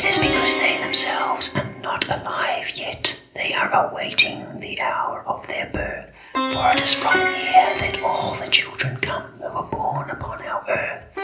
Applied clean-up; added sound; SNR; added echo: none; Plucked string instrument; 6 dB; reverberation time 0.5 s.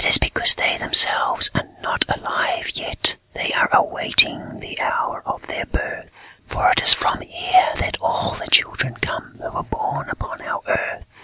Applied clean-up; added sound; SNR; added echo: none; none; none; none.